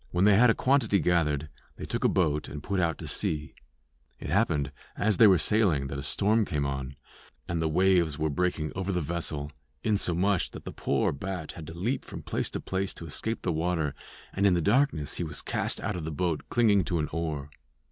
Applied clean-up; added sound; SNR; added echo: none; none; none; none.